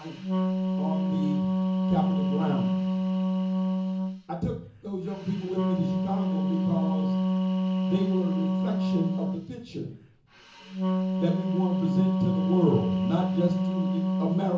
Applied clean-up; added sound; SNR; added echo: none; Wind instrument, woodwind instrument; -5 dB; reverberation time 0.7 s.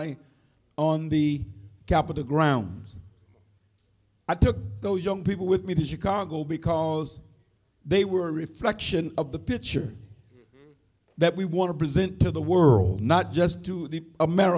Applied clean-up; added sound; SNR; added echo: none; none; none; none.